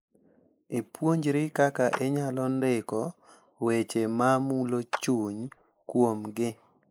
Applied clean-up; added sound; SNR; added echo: neural mask model Resemble Enhance denoiser.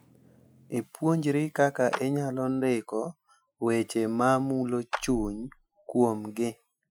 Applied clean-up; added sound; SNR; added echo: classical method Wiener filter.